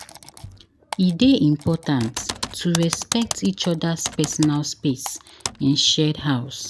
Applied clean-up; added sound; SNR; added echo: none; Typing; 12 dB; none.